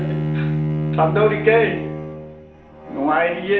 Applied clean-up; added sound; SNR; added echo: none; Bowed string instrument; 3 dB; reverberation time 0.6 s.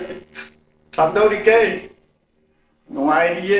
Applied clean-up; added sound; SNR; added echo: neural separator model SepFormer DNS4.